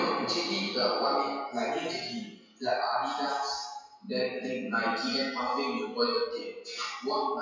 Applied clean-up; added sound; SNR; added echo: classical method WPE with log-MMSE.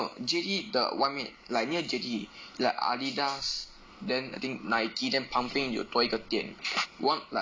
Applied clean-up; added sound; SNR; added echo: none; none; none; none.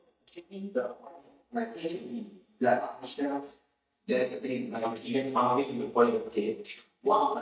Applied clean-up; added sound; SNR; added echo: neural mask model DeepFilterNet 3.